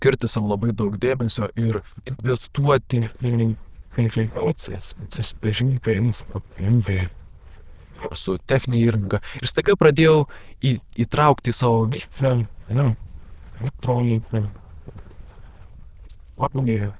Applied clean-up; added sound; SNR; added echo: neural diffusion model UNIVERSE++.